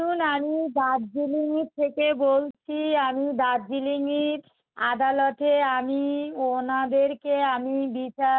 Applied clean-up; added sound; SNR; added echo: none; none; none; none.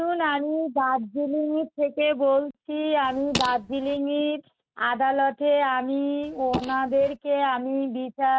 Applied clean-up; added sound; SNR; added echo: neural mask model RNNoise.